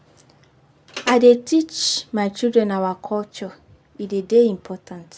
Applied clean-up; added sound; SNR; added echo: none; none; none; none.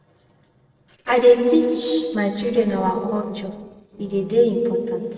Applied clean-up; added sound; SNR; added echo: neural separator model SepFormer DNS4.